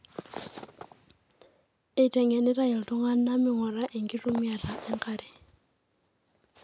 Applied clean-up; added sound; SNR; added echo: none; none; none; none.